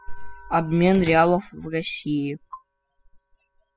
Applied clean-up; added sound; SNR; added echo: classical method spectral subtraction.